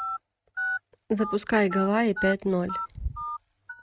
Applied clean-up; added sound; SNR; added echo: neural mask model RNNoise.